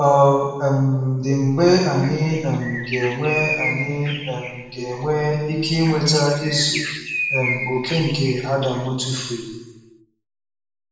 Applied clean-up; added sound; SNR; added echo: none; Bird; 8 dB; reverberation time 1.1 s.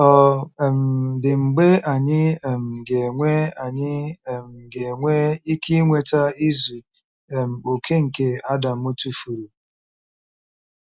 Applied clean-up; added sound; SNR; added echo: none; none; none; none.